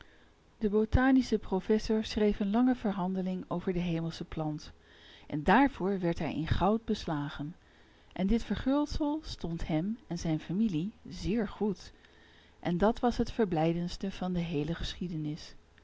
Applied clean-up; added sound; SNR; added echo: none; none; none; none.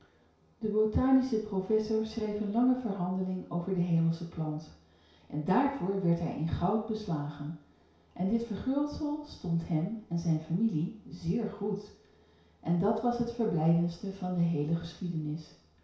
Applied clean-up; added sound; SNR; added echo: none; none; none; reverberation time 0.6 s.